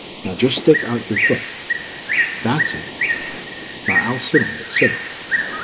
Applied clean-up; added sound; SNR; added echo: neural mask model Resemble Enhance denoiser.